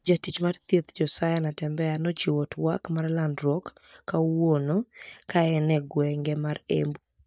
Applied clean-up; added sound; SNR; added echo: neural mask model DeepFilterNet 3.